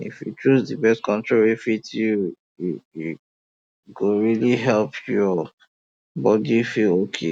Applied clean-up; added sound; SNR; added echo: none; none; none; none.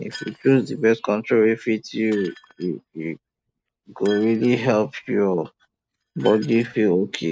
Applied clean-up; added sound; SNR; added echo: neural mask model RNNoise.